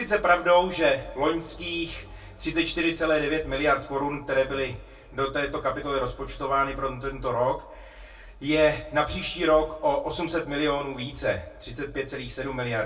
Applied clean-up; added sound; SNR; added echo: none; none; none; reverberation time 0.2 s.